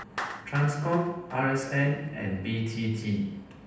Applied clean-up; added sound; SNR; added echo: none; Clapping; 15 dB; reverberation time 0.9 s.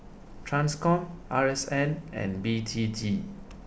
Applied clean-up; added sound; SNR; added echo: none; none; none; none.